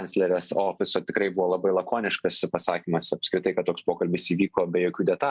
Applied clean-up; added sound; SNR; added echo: none; none; none; none.